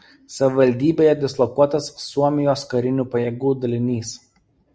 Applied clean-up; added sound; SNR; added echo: none; none; none; none.